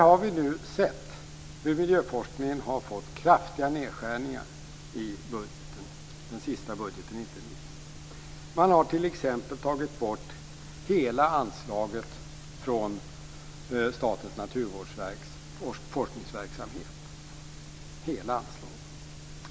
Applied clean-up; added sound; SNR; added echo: none; none; none; none.